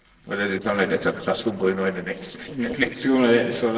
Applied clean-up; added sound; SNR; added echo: neural separator model SepFormer DNS4.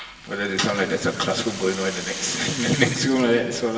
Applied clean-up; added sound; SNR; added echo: none; Rattle (instrument); 12 dB; reverberation time 1.9 s.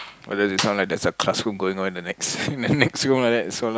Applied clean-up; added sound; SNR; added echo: none; none; none; none.